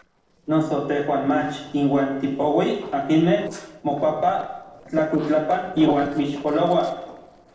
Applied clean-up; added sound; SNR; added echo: neural separator model SepFormer DNS4.